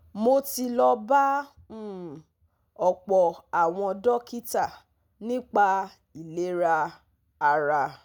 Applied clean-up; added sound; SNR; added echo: none; none; none; none.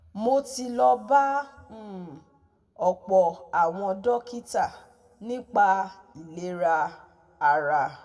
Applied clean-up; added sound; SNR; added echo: none; none; none; reverberation time 1.9 s.